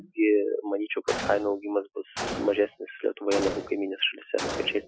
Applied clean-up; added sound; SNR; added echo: classical method Wiener filter.